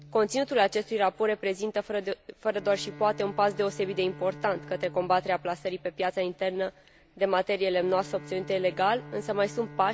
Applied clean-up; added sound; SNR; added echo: none; Bowed string instrument; 19 dB; none.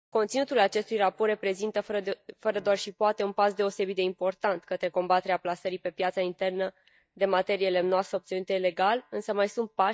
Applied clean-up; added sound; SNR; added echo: neural mask model DeepFilterNet 3.